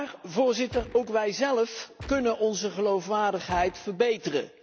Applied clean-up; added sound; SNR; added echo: none; Gunshot, gunfire; 15 dB; none.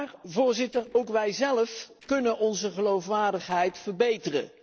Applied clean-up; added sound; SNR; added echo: neural separator model SepFormer DNS4.